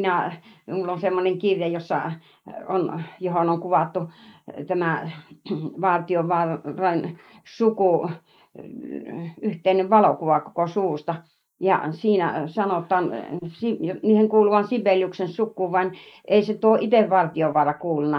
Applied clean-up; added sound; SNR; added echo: neural mask model Resemble Enhance denoiser.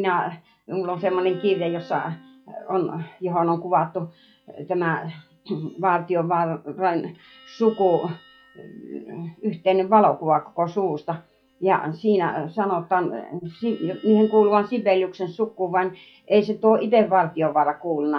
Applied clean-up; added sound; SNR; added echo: classical method log-MMSE.